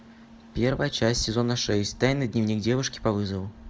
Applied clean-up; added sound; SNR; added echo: none; none; none; none.